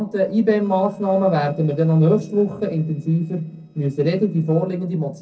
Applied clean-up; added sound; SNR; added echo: neural separator model SepFormer DNS4.